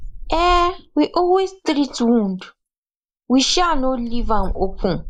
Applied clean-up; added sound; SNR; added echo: neural mask model Resemble Enhance denoiser.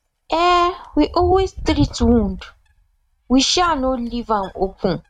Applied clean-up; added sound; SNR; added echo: neural mask model RNNoise.